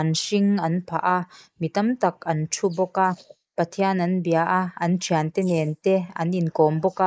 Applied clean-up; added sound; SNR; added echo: neural mask model Resemble Enhance denoiser.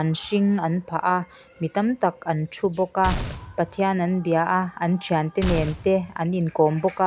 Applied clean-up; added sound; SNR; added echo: none; Gunshot, gunfire; 8 dB; none.